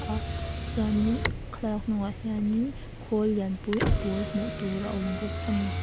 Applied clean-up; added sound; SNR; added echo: none; Motor vehicle (road); 3 dB; none.